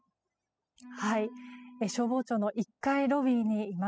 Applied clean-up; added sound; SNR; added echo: classical method spectral subtraction.